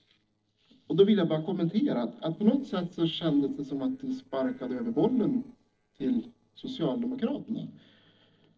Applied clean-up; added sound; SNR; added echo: neural separator model SepFormer DNS4.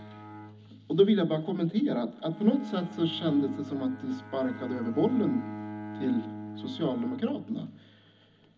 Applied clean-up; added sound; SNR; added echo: none; Bowed string instrument; 13 dB; reverberation time 0.4 s.